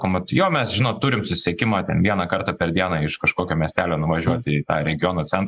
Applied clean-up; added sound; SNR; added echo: neural mask model Resemble Enhance denoiser.